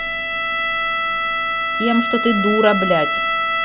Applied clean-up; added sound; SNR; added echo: none; Bowed string instrument; -1 dB; none.